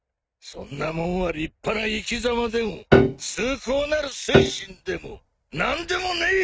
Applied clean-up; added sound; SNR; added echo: neural mask model RNNoise.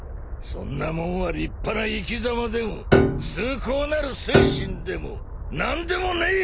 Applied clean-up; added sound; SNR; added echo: none; Piano; -3 dB; none.